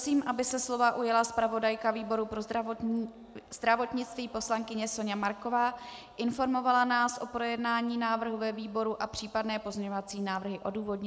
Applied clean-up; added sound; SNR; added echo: none; none; none; none.